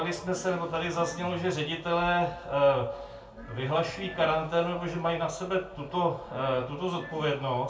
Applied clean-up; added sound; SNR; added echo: none; Glass; 19 dB; reverberation time 0.3 s.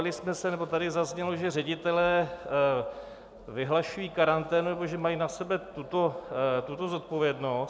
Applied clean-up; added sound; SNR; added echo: none; none; none; none.